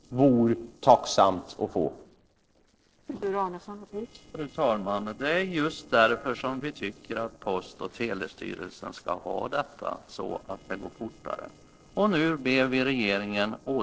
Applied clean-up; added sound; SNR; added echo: neural separator model SepFormer DNS4.